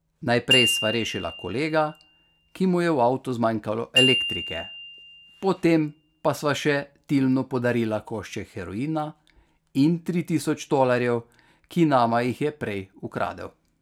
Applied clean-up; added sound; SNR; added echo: none; Glockenspiel; 5 dB; none.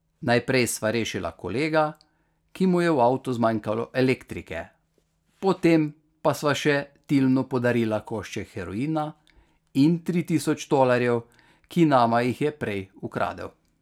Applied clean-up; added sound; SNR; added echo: none; none; none; none.